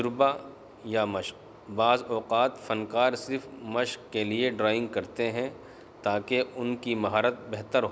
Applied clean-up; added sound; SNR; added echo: none; none; none; none.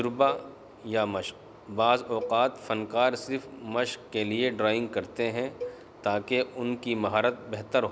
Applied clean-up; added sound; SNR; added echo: none; Cowbell; 16 dB; none.